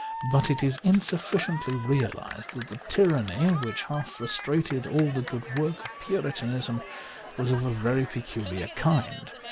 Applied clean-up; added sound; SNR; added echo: none; Cheering; 12 dB; none.